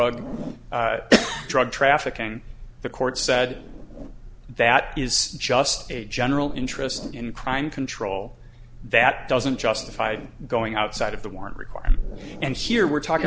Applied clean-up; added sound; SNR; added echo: none; Zipper (clothing); 19 dB; none.